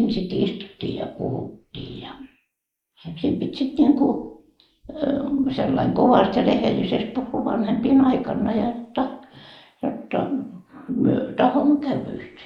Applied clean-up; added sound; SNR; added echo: neural mask model Resemble Enhance denoiser.